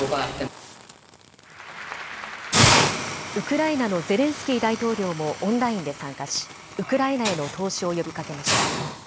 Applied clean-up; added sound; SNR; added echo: none; Hiss; 1 dB; none.